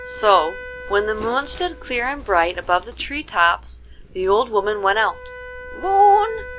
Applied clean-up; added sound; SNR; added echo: none; Bird + Wind instrument, woodwind instrument; 17 dB; none.